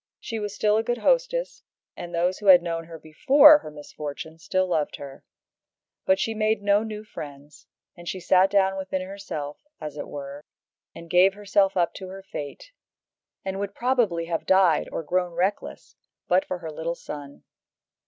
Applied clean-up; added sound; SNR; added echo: none; none; none; none.